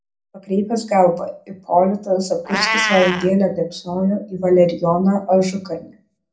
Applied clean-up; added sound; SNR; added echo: none; Meow; 11 dB; reverberation time 0.3 s.